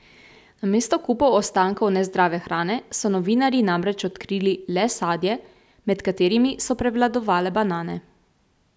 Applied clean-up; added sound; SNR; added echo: none; none; none; none.